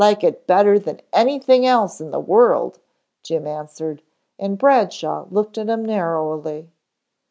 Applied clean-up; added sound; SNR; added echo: none; none; none; none.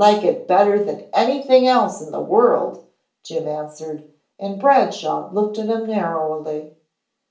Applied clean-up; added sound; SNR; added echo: none; none; none; reverberation time 0.4 s.